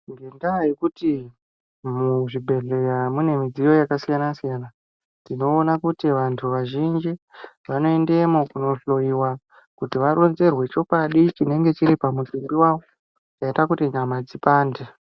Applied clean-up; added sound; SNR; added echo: none; none; none; none.